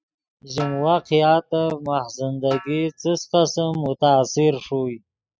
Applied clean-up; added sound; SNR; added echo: classical method spectral subtraction.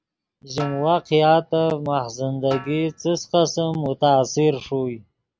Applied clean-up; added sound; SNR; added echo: none; Snare drum; 20 dB; none.